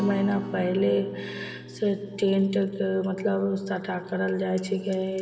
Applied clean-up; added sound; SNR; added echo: none; Acoustic guitar; 15 dB; reverberation time 2.0 s.